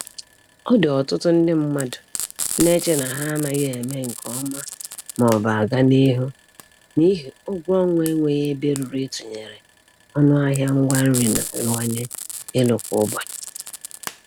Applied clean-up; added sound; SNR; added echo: none; Frying (food); 12 dB; none.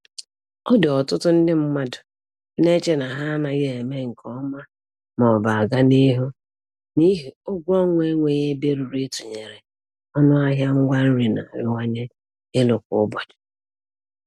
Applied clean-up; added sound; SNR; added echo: none; none; none; none.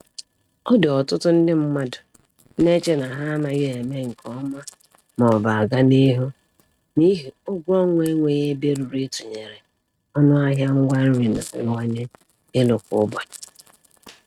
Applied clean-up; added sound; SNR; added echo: neural mask model RNNoise.